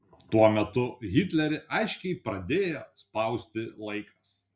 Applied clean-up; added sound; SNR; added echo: none; none; none; none.